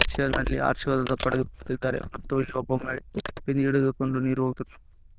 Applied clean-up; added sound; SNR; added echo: neural diffusion model UNIVERSE++.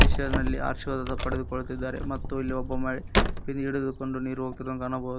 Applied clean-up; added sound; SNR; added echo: none; Wood; -3 dB; none.